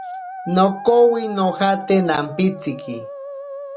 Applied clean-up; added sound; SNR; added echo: none; Musical instrument; 13 dB; none.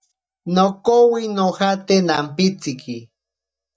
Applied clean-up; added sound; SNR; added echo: neural mask model DeepFilterNet 3.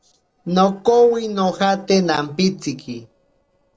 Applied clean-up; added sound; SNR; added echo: neural separator model SepFormer DNS4.